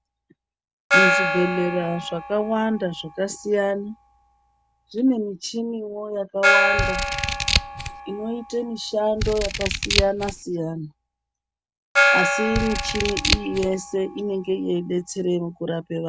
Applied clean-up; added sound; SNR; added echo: none; Scissors + Gong; 0 dB; none.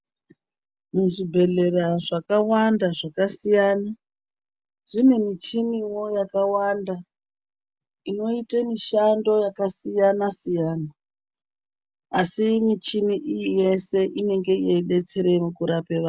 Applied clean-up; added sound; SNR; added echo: none; none; none; none.